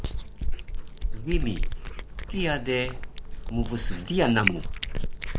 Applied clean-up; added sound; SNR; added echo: none; Cat; -2 dB; none.